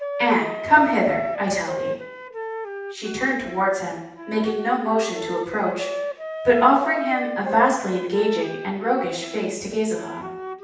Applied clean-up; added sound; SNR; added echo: none; Wind instrument, woodwind instrument; 8 dB; reverberation time 0.9 s.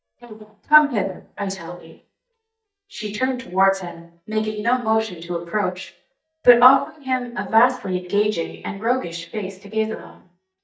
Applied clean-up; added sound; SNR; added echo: neural mask model DeepFilterNet 3.